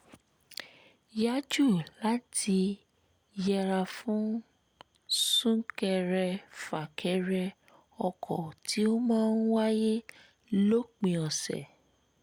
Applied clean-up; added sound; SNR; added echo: none; none; none; none.